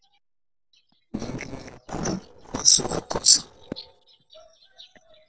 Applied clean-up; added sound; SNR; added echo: neural separator model SepFormer DNS4.